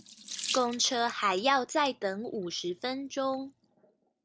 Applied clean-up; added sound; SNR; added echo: none; Sink (filling or washing) / Water tap, faucet; 13 dB; none.